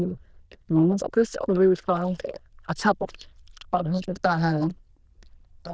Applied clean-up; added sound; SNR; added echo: neural diffusion model UNIVERSE++.